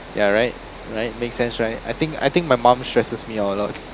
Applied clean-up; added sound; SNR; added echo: none; Water; 15 dB; none.